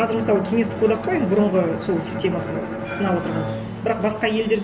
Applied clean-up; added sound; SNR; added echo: none; Bowed string instrument; 9 dB; none.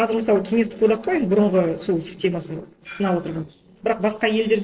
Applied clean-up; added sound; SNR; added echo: neural separator model SepFormer DNS4.